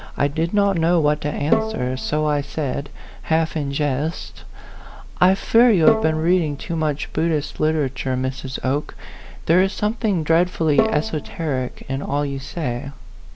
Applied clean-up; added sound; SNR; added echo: none; Bowed string instrument; 9 dB; none.